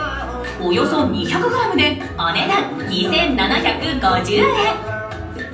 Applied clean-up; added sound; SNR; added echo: none; none; none; reverberation time 0.6 s.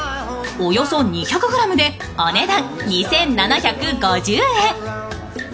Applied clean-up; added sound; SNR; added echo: none; none; none; none.